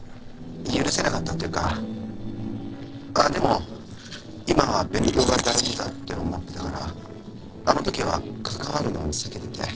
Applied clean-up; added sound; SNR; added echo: neural separator model SepFormer DNS4.